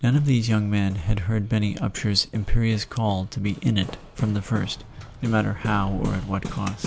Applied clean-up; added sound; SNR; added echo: none; Hammer; 14 dB; none.